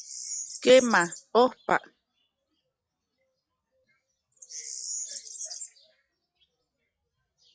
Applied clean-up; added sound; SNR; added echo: classical method log-MMSE.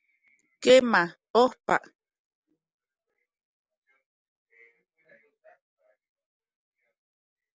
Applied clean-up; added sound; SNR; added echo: none; none; none; none.